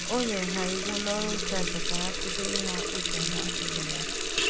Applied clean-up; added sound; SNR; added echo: none; Water tap, faucet; -5 dB; none.